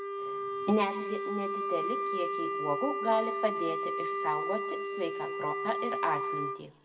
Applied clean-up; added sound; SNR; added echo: none; Wind instrument, woodwind instrument; 0 dB; reverberation time 1.5 s.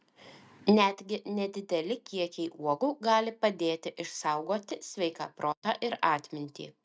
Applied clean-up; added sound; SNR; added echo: none; none; none; none.